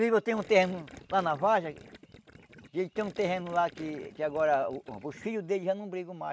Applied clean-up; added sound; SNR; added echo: none; Gurgling; 20 dB; none.